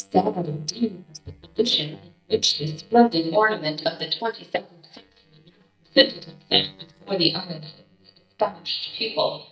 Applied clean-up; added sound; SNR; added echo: neural mask model DeepFilterNet 3.